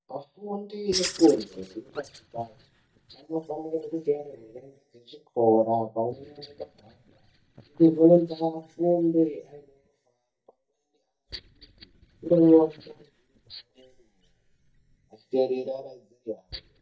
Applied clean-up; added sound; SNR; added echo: neural mask model DeepFilterNet 3.